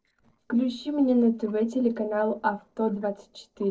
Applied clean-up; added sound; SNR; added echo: neural separator model SepFormer DNS4.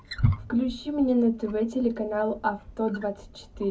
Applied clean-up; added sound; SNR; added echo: none; Wild animals; 6 dB; reverberation time 0.4 s.